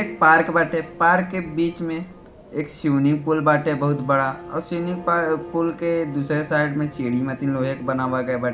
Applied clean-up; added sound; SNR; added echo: none; Church bell + Bowed string instrument; 17 dB; none.